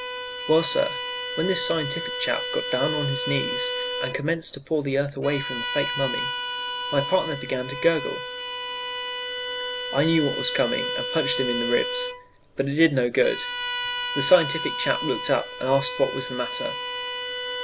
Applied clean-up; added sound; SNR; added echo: none; Bowed string instrument; 4 dB; none.